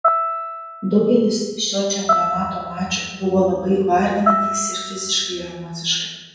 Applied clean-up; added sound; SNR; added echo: none; Piano; 4 dB; reverberation time 0.9 s.